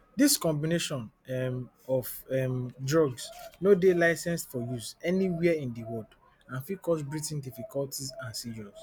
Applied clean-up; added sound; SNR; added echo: none; none; none; none.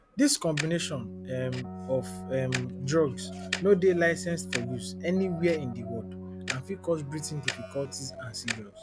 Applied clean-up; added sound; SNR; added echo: none; Keyboard (musical) + Tick-tock; 9 dB; none.